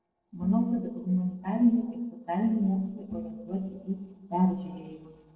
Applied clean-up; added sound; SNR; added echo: neural separator model SepFormer DNS4.